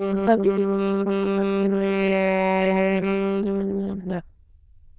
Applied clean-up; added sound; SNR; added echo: neural diffusion model UNIVERSE++.